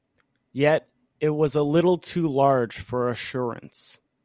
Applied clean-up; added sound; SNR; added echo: none; none; none; none.